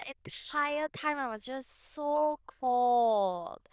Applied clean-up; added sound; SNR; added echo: neural diffusion model UNIVERSE++.